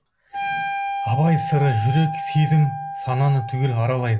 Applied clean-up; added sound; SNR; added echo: none; Wind instrument, woodwind instrument; 7 dB; none.